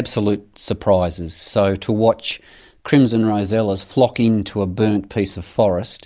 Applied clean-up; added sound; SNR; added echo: none; none; none; none.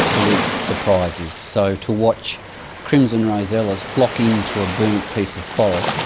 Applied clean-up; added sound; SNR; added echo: none; Waves, surf; 6 dB; none.